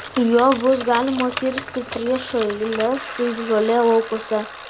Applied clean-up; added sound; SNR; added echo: none; Bicycle; 12 dB; none.